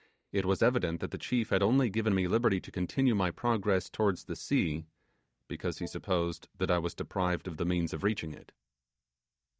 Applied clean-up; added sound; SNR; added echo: neural mask model DeepFilterNet 3.